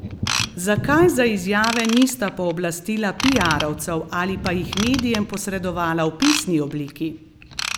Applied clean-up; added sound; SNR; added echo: none; Thunder + Ratchet, pawl / Tools; 7 dB; none.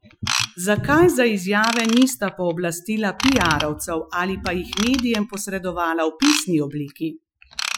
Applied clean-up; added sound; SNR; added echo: classical method Wiener filter.